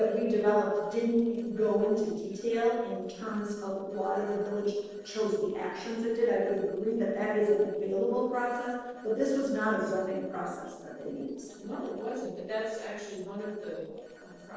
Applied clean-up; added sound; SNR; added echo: neural separator model SepFormer DNS4.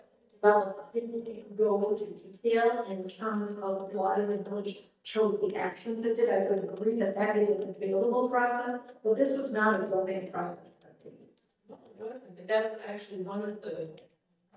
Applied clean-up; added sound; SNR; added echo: neural mask model DeepFilterNet 3.